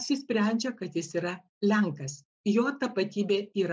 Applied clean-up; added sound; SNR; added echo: none; none; none; none.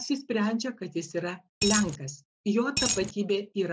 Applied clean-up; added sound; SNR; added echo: none; Coin (dropping); -1 dB; none.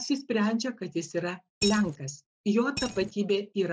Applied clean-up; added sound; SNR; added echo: neural mask model RNNoise.